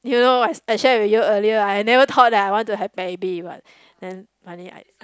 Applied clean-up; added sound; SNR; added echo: none; none; none; none.